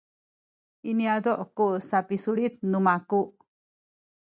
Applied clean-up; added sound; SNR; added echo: none; none; none; none.